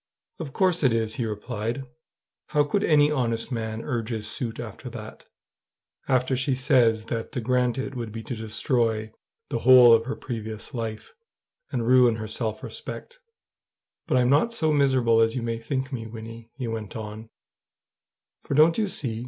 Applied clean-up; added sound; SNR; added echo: none; none; none; none.